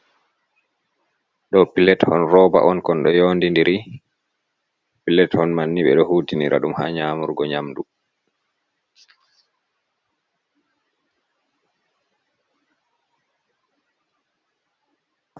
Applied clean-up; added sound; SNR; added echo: none; none; none; none.